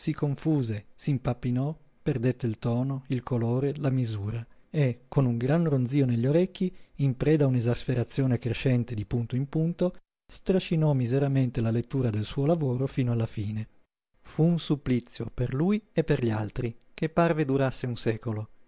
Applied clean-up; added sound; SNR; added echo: none; none; none; none.